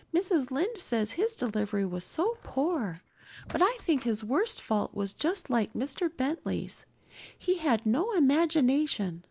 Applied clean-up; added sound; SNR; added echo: neural mask model Resemble Enhance denoiser.